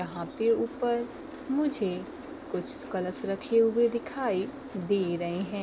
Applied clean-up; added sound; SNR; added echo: none; Boat, Water vehicle; 12 dB; none.